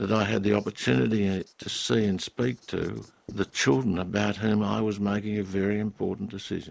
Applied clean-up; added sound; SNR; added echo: neural mask model Resemble Enhance denoiser.